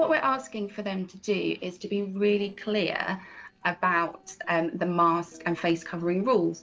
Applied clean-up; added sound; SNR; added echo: neural separator model SepFormer DNS4.